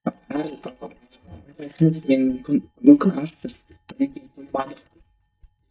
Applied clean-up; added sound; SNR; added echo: neural mask model DeepFilterNet 3.